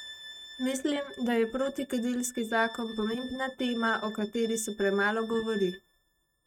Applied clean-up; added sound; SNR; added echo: neural mask model RNNoise.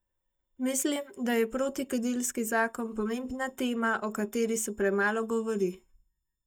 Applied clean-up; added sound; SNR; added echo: neural mask model DeepFilterNet 3.